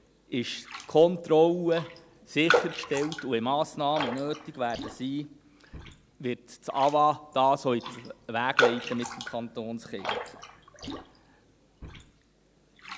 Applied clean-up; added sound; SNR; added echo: none; Raindrop; 6 dB; none.